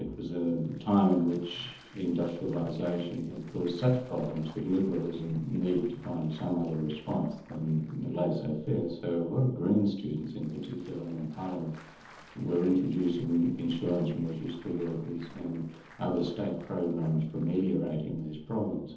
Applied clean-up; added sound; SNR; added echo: neural separator model SepFormer DNS4.